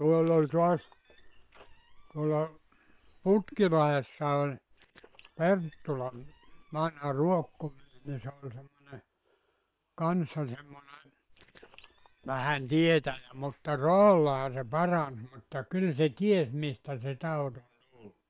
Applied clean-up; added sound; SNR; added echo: neural separator model SepFormer WHAM!.